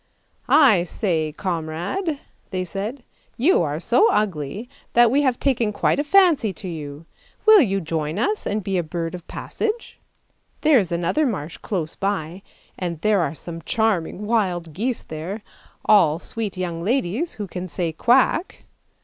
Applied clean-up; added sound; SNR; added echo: none; none; none; none.